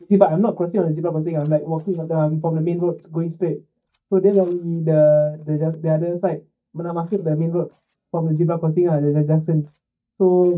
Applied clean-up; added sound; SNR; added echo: neural mask model DeepFilterNet 3.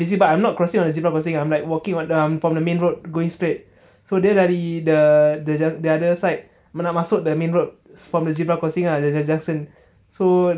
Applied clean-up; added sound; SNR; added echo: none; none; none; none.